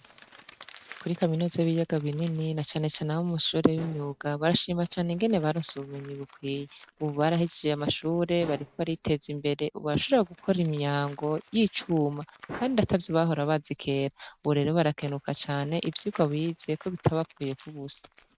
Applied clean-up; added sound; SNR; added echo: neural mask model RNNoise.